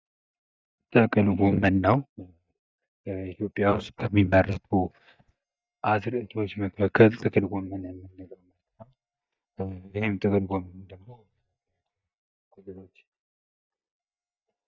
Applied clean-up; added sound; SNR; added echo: neural mask model DeepFilterNet 3.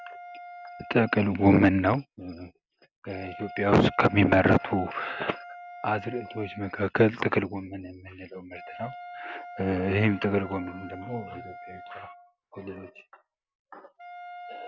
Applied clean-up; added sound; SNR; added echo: none; Wind instrument, woodwind instrument; 17 dB; none.